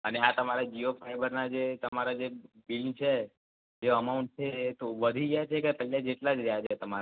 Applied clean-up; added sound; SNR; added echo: none; none; none; none.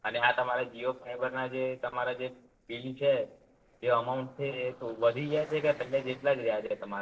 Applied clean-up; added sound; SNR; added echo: neural separator model SepFormer DNS4.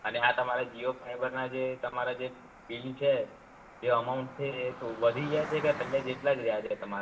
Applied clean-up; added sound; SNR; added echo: none; Cricket; 15 dB; reverberation time 0.7 s.